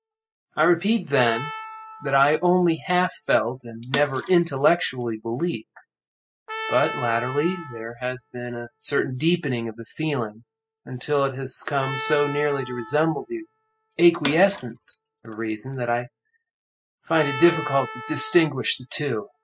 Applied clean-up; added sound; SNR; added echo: classical method spectral subtraction.